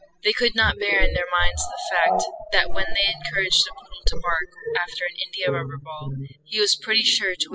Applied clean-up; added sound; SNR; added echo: classical method spectral subtraction.